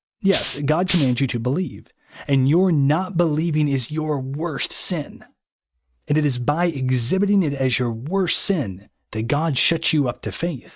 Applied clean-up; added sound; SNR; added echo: neural mask model RNNoise.